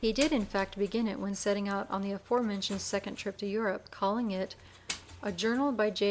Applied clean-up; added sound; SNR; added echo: none; Engine; 18 dB; none.